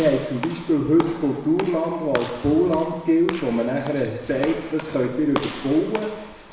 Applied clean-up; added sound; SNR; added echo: none; Walk, footsteps / Slam; 13 dB; reverberation time 0.8 s.